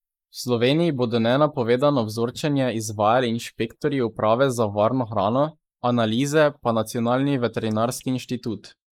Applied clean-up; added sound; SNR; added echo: neural mask model Resemble Enhance denoiser.